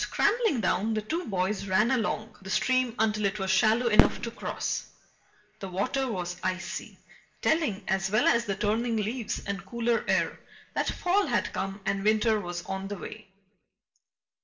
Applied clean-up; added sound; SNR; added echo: none; Fireworks; 1 dB; reverberation time 0.5 s.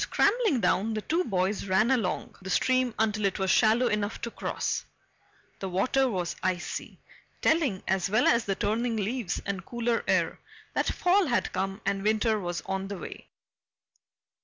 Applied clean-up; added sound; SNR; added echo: none; none; none; none.